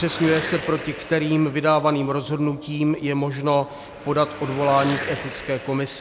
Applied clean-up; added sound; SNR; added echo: none; Car passing by / Traffic noise, roadway noise / Engine; 13 dB; none.